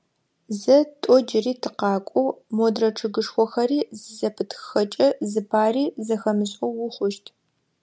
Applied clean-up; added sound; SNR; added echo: none; none; none; none.